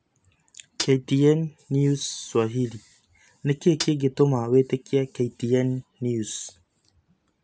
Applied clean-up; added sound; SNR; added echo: none; Hi-hat; 13 dB; none.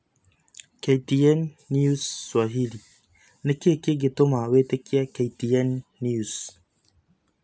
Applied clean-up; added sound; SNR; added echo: none; none; none; none.